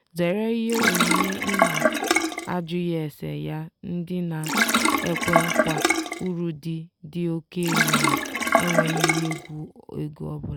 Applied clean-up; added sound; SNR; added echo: none; Sink (filling or washing); -4 dB; none.